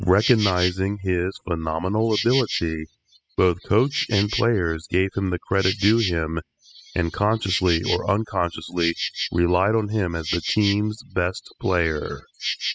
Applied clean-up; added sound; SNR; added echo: classical method spectral subtraction.